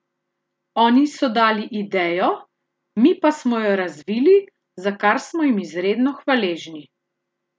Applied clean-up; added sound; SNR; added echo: none; none; none; none.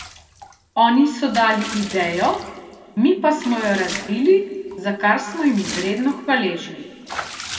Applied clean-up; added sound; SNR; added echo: none; Bathtub (filling or washing) / Water / Liquid; 15 dB; reverberation time 1.7 s.